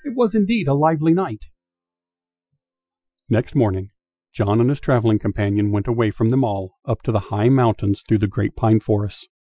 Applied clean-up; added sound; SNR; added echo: classical method Wiener filter.